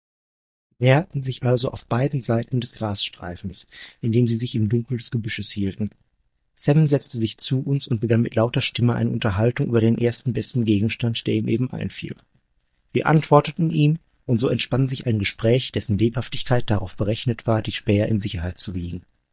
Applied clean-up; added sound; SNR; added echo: neural mask model DeepFilterNet 3.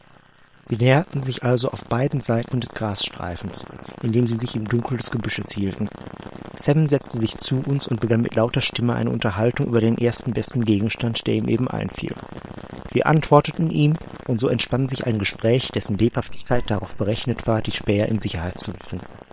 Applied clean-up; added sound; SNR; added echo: neural separator model SepFormer WHAM!.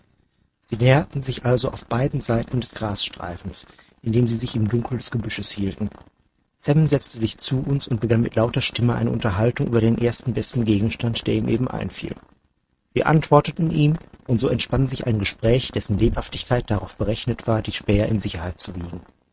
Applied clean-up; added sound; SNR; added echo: neural mask model RNNoise.